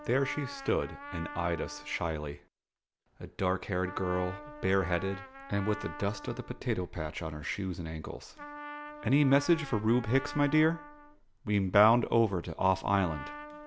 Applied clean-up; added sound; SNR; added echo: none; Trumpet; 15 dB; none.